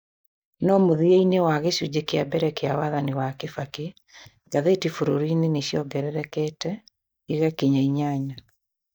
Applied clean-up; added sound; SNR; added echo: neural mask model DeepFilterNet 3.